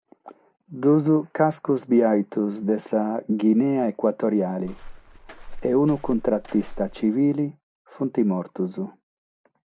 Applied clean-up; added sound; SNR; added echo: none; Walk, footsteps; 14 dB; none.